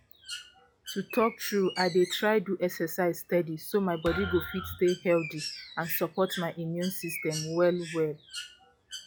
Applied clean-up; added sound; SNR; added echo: classical method log-MMSE.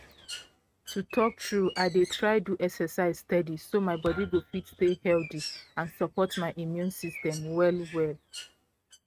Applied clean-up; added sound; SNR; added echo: neural mask model RNNoise.